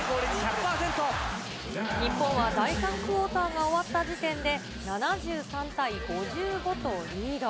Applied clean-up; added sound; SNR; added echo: none; none; none; none.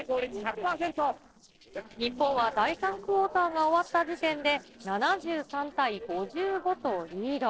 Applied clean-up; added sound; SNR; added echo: neural separator model SepFormer DNS4.